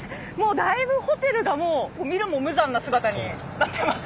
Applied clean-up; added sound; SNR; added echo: none; none; none; none.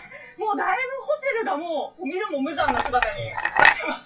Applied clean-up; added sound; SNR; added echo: classical method WPE with log-MMSE.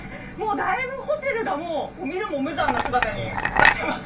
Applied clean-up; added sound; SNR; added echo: none; Chink, clink; -3 dB; reverberation time 0.2 s.